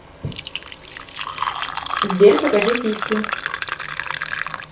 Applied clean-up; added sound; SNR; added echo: none; Fill (with liquid); 5 dB; reverberation time 0.2 s.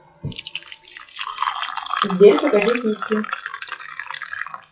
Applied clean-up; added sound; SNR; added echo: classical method WPE with log-MMSE.